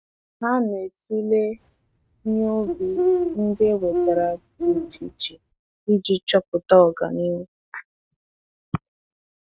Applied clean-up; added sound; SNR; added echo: neural mask model RNNoise.